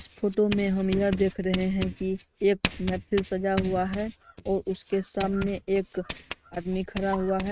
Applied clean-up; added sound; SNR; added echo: neural mask model RNNoise.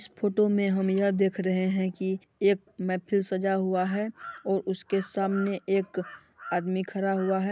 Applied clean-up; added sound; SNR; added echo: none; none; none; none.